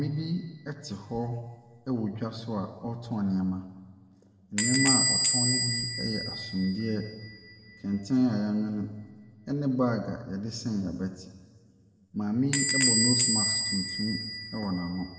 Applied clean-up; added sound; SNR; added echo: none; Door / Bell; 0 dB; reverberation time 1.6 s.